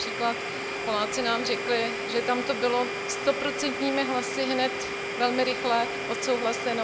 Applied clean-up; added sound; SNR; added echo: none; Domestic sounds, home sounds; 3 dB; none.